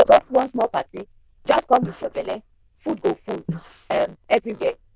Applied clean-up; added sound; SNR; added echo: neural diffusion model UNIVERSE++.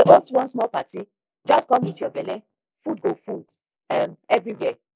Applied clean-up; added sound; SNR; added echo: neural mask model Resemble Enhance denoiser.